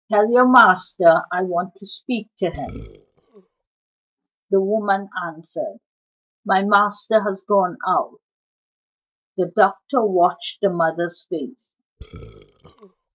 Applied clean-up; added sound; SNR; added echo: neural mask model DeepFilterNet 3.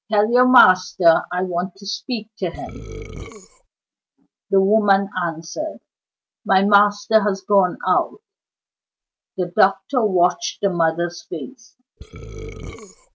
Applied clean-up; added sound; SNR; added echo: none; Burping, eructation; 13 dB; none.